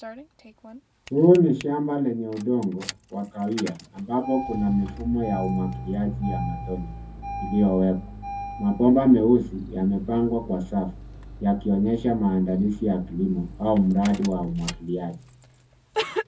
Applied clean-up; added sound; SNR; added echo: none; Engine starting; 12 dB; reverberation time 0.3 s.